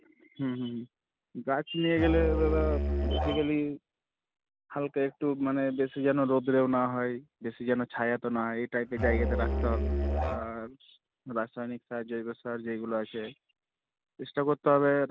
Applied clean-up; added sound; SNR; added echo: none; Musical instrument; -1 dB; none.